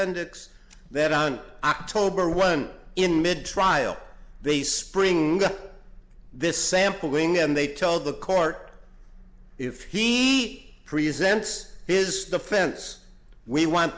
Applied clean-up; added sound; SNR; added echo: none; none; none; none.